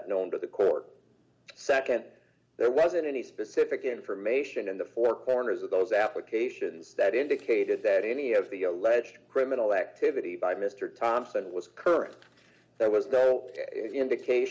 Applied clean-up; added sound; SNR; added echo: none; none; none; none.